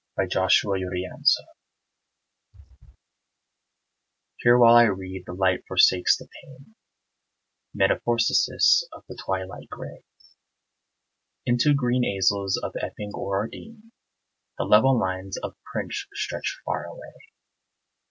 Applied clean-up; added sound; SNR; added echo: none; none; none; none.